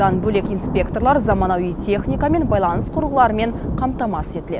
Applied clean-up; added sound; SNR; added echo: none; Thunder / Rain; 5 dB; none.